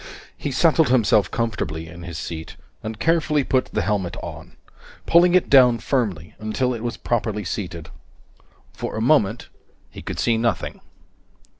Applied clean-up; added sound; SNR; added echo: none; none; none; none.